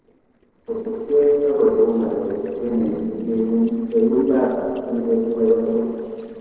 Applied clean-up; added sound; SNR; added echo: neural separator model SepFormer DNS4.